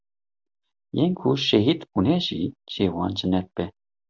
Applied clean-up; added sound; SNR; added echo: none; none; none; none.